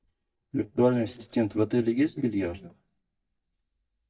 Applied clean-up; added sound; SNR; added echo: neural mask model DeepFilterNet 3.